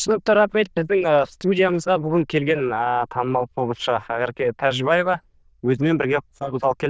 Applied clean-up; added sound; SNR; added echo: neural diffusion model UNIVERSE++.